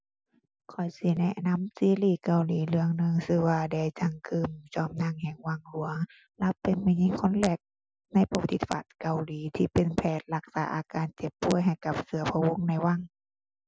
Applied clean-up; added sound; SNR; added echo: none; none; none; none.